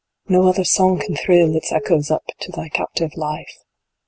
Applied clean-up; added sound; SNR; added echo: none; Telephone; 14 dB; none.